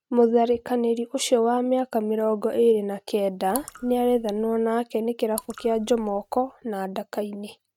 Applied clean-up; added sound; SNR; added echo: neural mask model RNNoise.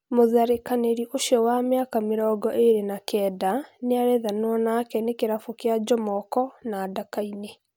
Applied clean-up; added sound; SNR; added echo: none; none; none; none.